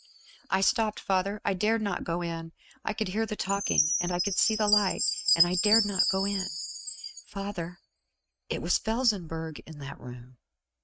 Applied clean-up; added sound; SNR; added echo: neural mask model RNNoise.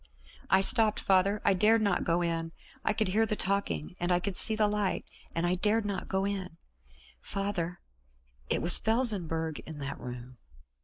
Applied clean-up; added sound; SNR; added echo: neural mask model Resemble Enhance denoiser.